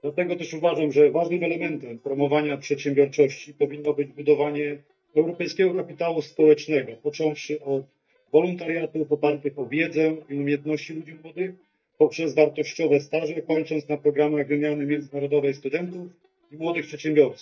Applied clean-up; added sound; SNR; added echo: neural mask model DeepFilterNet 3.